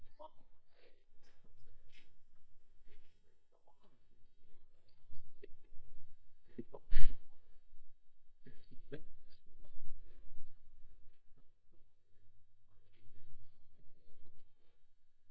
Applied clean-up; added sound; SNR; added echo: neural mask model DeepFilterNet 3.